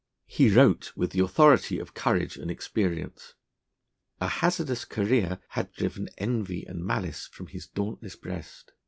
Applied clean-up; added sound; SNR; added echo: none; none; none; none.